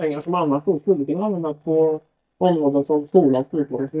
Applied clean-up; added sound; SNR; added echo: neural mask model DeepFilterNet 3.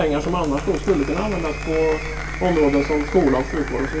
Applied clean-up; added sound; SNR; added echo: none; Applause; 13 dB; reverberation time 2.0 s.